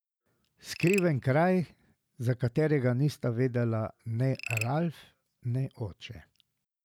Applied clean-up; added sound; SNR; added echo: none; Frog; 14 dB; none.